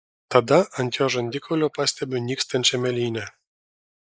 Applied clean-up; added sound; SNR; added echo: neural mask model Resemble Enhance denoiser.